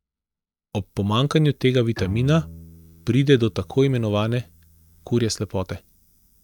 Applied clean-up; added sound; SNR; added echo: neural mask model DeepFilterNet 3.